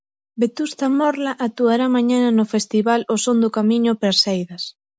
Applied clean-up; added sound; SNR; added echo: none; none; none; none.